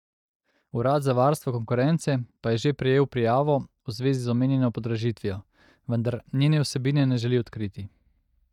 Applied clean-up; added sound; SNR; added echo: neural mask model DeepFilterNet 3.